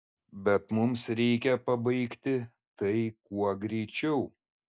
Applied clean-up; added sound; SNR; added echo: none; none; none; none.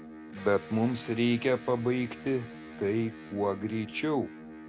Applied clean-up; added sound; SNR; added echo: none; Electric guitar; 14 dB; none.